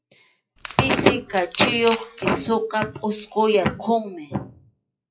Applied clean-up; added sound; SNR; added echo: classical method WPE with log-MMSE.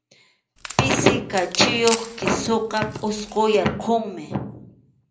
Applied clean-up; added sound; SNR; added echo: none; Wood; 13 dB; reverberation time 0.5 s.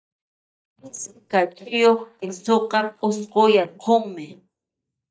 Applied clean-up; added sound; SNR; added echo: neural mask model DeepFilterNet 3.